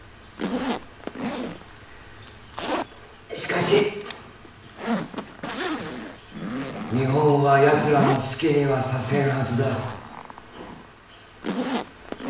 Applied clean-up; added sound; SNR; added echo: none; Zipper (clothing); 6 dB; reverberation time 0.6 s.